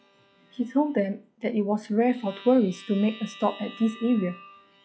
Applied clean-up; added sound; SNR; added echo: classical method log-MMSE.